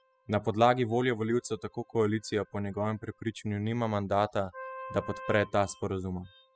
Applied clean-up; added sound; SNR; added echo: classical method spectral subtraction.